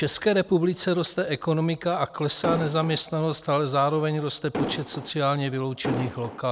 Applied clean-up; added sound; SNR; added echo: none; Explosion; 6 dB; none.